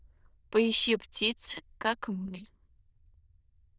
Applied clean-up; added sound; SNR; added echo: neural diffusion model UNIVERSE++.